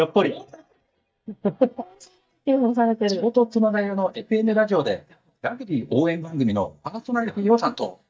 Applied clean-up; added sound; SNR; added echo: neural mask model DeepFilterNet 3.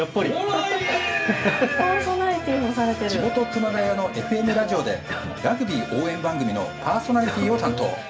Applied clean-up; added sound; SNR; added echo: none; Cough; 15 dB; reverberation time 0.5 s.